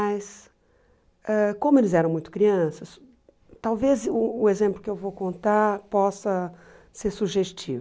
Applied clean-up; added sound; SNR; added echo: none; none; none; none.